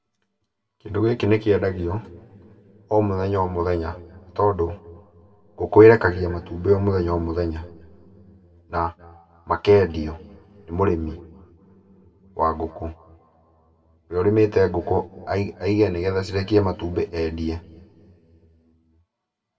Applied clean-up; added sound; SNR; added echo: none; none; none; reverberation time 1.9 s.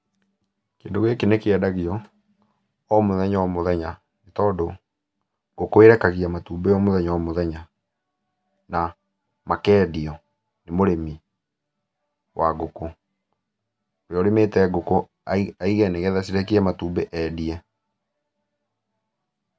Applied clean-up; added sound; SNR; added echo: none; none; none; none.